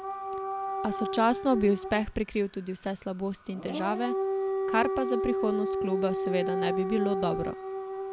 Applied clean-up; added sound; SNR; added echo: none; Siren / Dog; 2 dB; none.